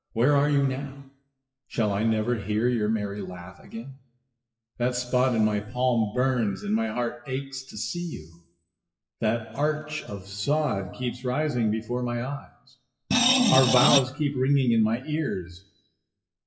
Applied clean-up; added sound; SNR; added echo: classical method WPE with log-MMSE.